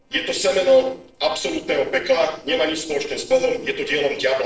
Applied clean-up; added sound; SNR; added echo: neural separator model SepFormer DNS4.